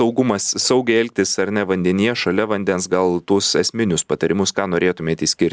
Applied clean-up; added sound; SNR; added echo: none; none; none; none.